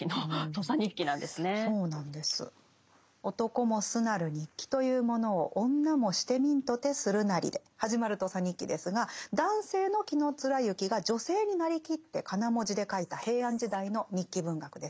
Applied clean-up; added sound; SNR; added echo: neural mask model Resemble Enhance denoiser.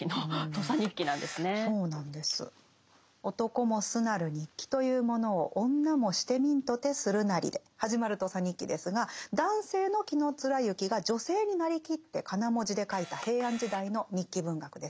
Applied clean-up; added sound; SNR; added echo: none; Camera; 15 dB; none.